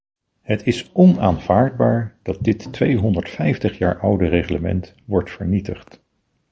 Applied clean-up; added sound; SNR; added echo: none; none; none; none.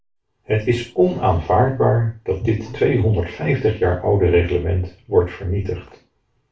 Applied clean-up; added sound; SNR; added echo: none; none; none; reverberation time 0.3 s.